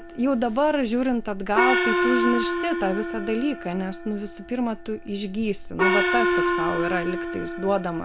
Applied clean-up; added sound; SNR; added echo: none; Gong; 1 dB; none.